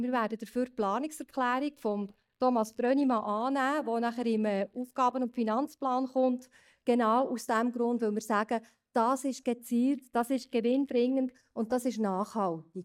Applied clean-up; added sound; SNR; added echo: neural mask model DeepFilterNet 3.